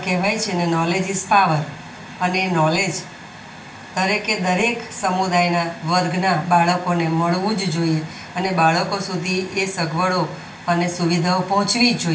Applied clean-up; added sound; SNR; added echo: none; none; none; reverberation time 0.3 s.